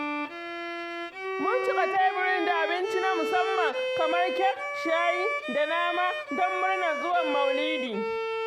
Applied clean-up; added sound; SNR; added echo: none; Bowed string instrument; 2 dB; none.